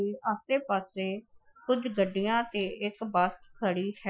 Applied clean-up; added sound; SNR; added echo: classical method Wiener filter.